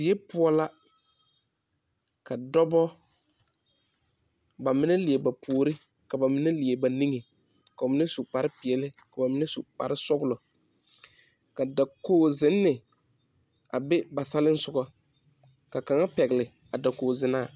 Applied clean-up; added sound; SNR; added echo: none; none; none; none.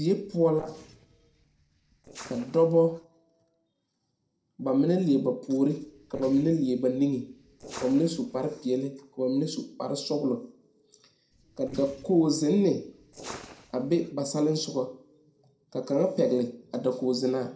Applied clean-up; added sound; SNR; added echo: neural separator model SepFormer DNS4.